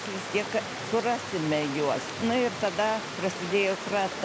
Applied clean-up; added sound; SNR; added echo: none; Water; 8 dB; none.